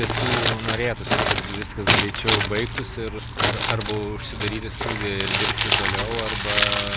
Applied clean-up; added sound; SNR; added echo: none; Crumpling, crinkling + Tools; -3 dB; none.